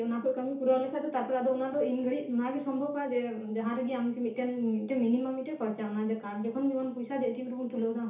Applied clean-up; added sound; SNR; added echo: none; none; none; reverberation time 0.7 s.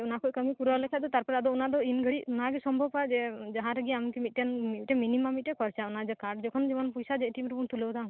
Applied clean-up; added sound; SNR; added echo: none; none; none; none.